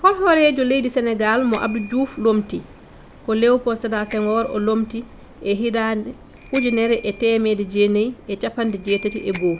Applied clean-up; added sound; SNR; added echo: none; Bicycle bell; 12 dB; none.